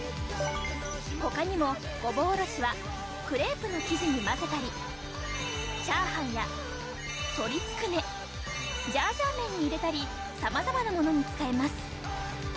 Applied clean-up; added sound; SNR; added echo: none; Bowed string instrument; 16 dB; none.